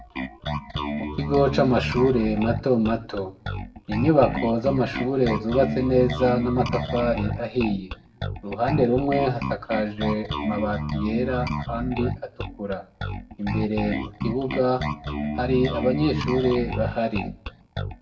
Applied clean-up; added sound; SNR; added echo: none; Bass guitar; 5 dB; reverberation time 0.4 s.